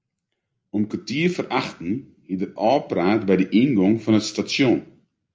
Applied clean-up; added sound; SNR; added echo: none; none; none; none.